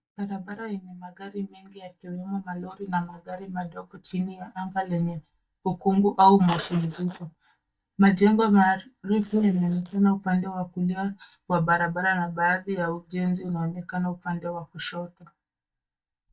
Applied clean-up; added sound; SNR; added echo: neural mask model DeepFilterNet 3.